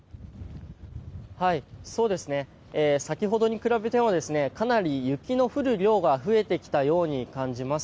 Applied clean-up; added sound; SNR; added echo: none; none; none; none.